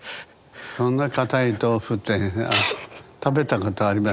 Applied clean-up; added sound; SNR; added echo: none; none; none; none.